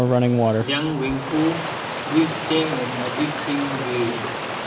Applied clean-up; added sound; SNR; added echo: none; Stream; -1 dB; reverberation time 1.2 s.